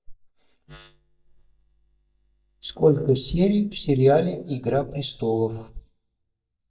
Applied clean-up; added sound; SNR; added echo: neural mask model DeepFilterNet 3.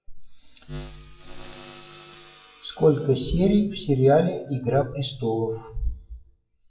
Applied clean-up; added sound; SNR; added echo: classical method WPE with log-MMSE.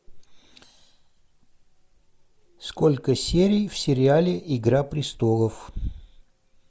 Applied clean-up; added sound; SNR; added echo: none; none; none; none.